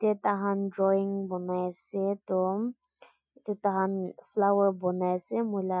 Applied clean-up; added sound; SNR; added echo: classical method Wiener filter.